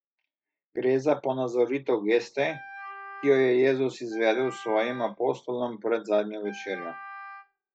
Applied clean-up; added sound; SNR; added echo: classical method log-MMSE.